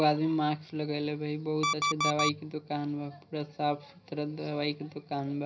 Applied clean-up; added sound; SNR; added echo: none; Alarm; 1 dB; reverberation time 0.4 s.